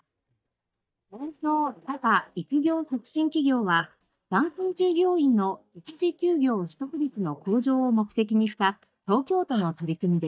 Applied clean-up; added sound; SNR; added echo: neural mask model DeepFilterNet 3.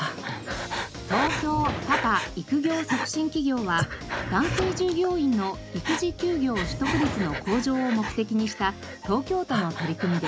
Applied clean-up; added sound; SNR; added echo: none; Sliding door + Breathing; 6 dB; none.